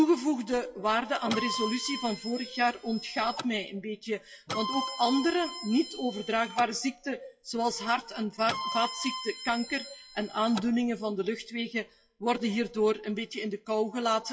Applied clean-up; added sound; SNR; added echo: classical method WPE with log-MMSE.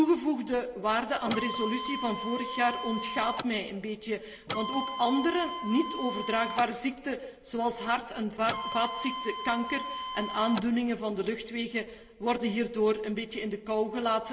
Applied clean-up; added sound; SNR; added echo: none; Printer; 4 dB; reverberation time 1.6 s.